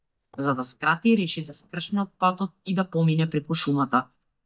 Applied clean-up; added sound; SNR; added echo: neural mask model DeepFilterNet 3.